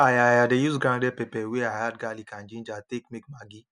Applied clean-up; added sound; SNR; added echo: none; none; none; none.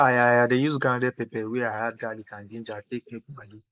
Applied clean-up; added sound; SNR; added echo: neural mask model Resemble Enhance denoiser.